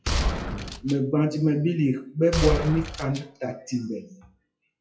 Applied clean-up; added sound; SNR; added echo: classical method WPE with log-MMSE.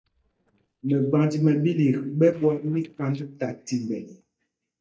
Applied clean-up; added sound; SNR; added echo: neural mask model DeepFilterNet 3.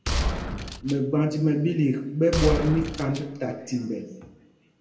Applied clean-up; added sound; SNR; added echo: none; Gunshot, gunfire; 4 dB; reverberation time 0.8 s.